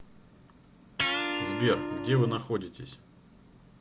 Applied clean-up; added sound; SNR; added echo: none; Electric guitar; 2 dB; none.